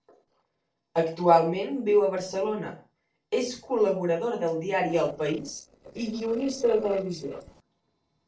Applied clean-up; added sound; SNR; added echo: neural separator model SepFormer DNS4.